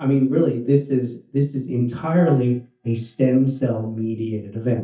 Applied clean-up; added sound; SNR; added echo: neural mask model DeepFilterNet 3.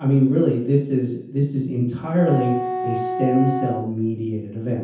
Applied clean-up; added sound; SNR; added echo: none; Wind instrument, woodwind instrument; 7 dB; reverberation time 0.7 s.